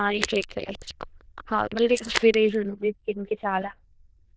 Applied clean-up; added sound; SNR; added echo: neural diffusion model UNIVERSE++.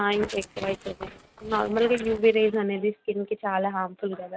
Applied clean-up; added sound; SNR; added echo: neural mask model RNNoise.